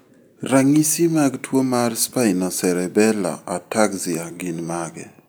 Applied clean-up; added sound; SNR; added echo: none; none; none; none.